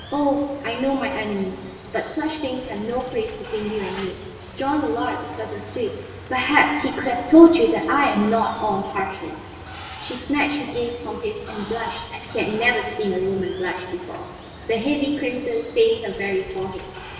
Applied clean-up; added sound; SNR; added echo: none; Water; 15 dB; reverberation time 2.1 s.